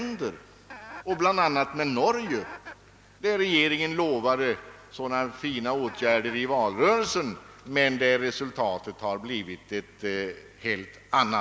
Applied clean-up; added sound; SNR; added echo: none; Chicken, rooster; 19 dB; none.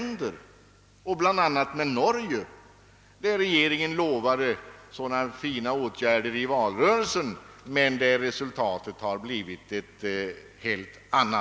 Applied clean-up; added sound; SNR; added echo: none; none; none; none.